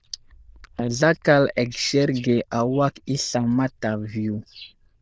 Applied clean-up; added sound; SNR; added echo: neural diffusion model UNIVERSE++.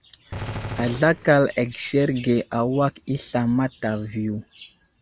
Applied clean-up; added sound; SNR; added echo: none; Gunshot, gunfire; 11 dB; none.